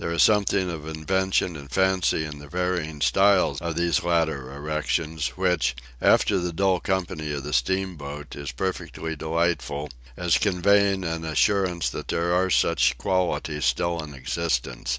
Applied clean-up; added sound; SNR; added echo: none; none; none; none.